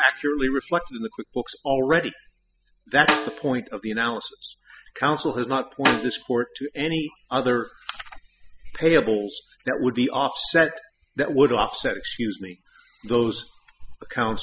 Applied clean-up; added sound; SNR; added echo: classical method spectral subtraction.